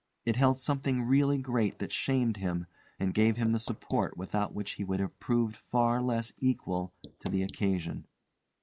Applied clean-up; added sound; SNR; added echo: neural mask model Resemble Enhance denoiser.